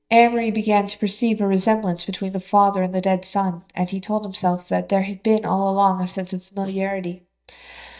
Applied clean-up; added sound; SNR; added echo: neural mask model DeepFilterNet 3.